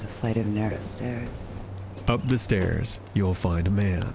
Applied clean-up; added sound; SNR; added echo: none; Bird vocalization, bird call, bird song + Rain; 18 dB; none.